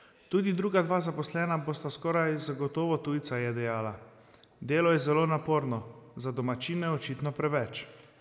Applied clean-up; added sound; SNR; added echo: none; none; none; none.